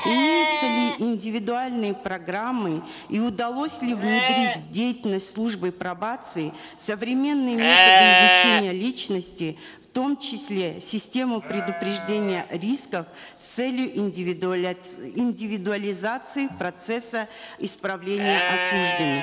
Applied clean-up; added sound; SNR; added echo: none; Livestock, farm animals, working animals; -1 dB; none.